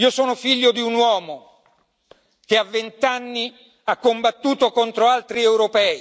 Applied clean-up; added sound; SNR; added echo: none; none; none; none.